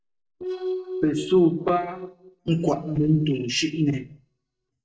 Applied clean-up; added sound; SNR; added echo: neural mask model DeepFilterNet 3.